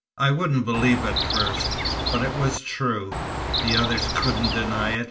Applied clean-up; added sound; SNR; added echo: none; Chirp, tweet; 1 dB; reverberation time 0.2 s.